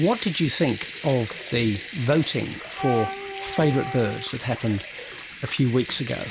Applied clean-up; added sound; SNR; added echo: none; Sink (filling or washing) / Water tap, faucet / Liquid + Wind instrument, woodwind instrument; 10 dB; none.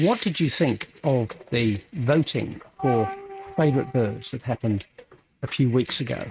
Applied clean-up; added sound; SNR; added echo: neural mask model RNNoise.